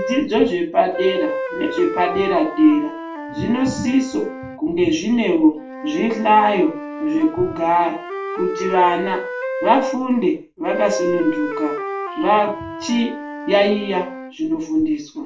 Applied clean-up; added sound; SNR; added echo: none; Wind instrument, woodwind instrument; 9 dB; reverberation time 0.3 s.